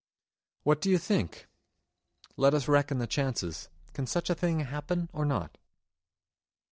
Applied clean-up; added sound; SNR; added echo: neural separator model SepFormer DNS4.